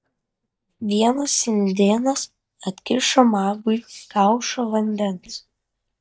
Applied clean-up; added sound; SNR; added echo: neural mask model DeepFilterNet 3.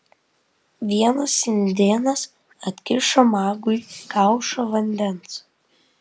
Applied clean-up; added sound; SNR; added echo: none; none; none; none.